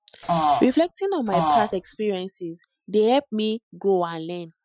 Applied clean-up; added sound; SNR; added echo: classical method Wiener filter.